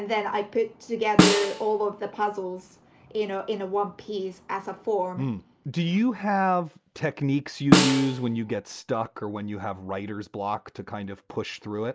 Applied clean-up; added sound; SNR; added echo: none; Snare drum; -3 dB; none.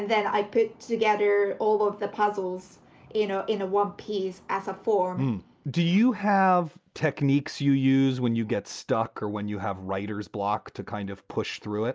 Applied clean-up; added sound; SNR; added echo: none; none; none; none.